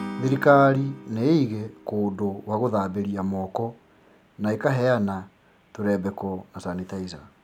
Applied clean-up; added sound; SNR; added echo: none; Acoustic guitar / Strum; 19 dB; none.